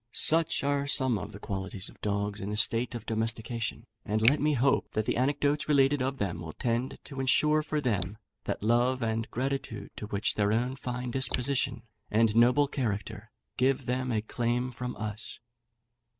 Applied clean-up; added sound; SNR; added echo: neural mask model Resemble Enhance denoiser.